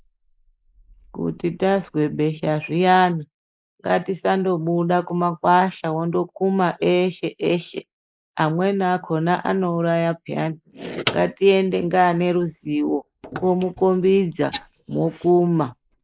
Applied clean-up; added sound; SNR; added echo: neural mask model Resemble Enhance denoiser.